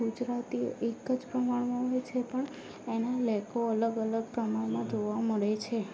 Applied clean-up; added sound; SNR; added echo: none; none; none; none.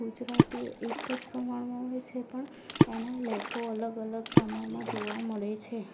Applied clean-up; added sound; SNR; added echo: none; Water / Splash, splatter; -5 dB; none.